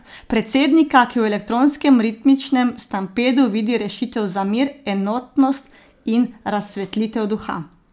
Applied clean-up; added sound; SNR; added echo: none; none; none; none.